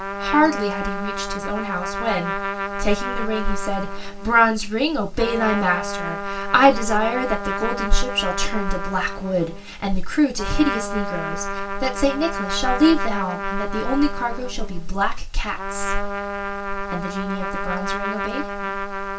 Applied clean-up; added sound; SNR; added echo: none; Trumpet; 7 dB; reverberation time 0.2 s.